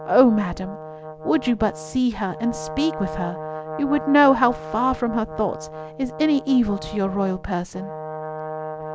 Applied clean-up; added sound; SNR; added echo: none; Brass instrument; 11 dB; none.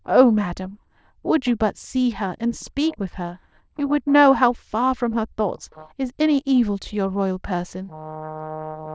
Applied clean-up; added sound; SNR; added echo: neural diffusion model UNIVERSE++.